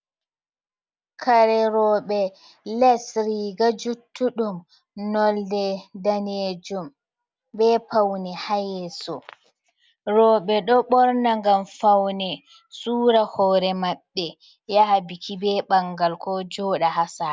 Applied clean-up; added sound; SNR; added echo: none; none; none; none.